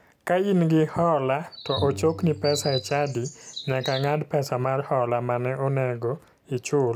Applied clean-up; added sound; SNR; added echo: none; Chirp, tweet + Bowed string instrument; 13 dB; none.